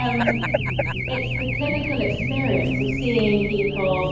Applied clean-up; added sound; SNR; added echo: none; Race car, auto racing / Alarm; 0 dB; reverberation time 0.9 s.